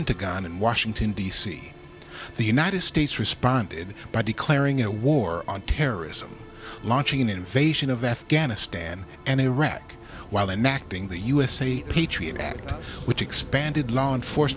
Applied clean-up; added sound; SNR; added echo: none; none; none; none.